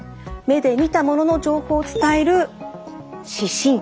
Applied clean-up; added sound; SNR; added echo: none; none; none; none.